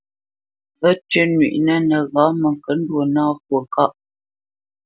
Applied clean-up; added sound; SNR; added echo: none; none; none; none.